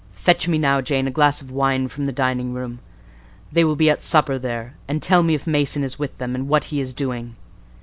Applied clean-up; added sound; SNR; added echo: none; none; none; none.